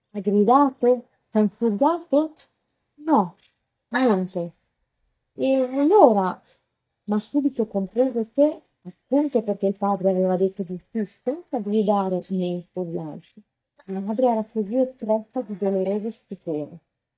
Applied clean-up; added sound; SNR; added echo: neural mask model DeepFilterNet 3.